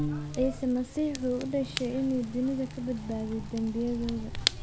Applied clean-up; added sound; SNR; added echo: none; Fire / Rain + Piano; 6 dB; none.